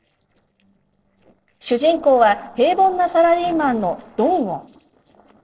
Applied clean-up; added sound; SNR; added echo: neural separator model SepFormer DNS4.